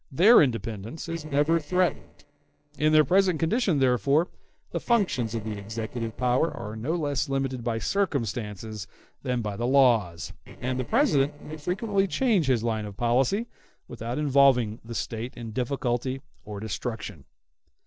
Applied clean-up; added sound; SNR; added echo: neural separator model SepFormer DNS4.